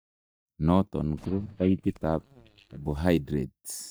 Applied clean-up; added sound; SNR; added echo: neural mask model DeepFilterNet 3.